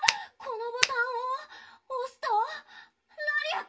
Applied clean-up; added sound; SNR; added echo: none; Finger snapping; -4 dB; reverberation time 0.1 s.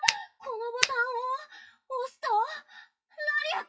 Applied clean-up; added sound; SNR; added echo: classical method WPE with log-MMSE.